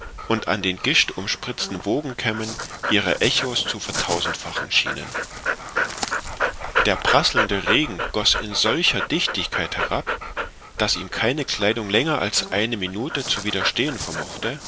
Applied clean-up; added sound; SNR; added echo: none; Dog; 5 dB; none.